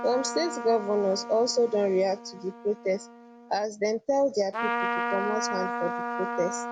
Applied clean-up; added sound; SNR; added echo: none; Trumpet; 6 dB; none.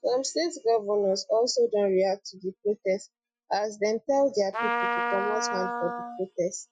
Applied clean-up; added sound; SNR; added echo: classical method Wiener filter.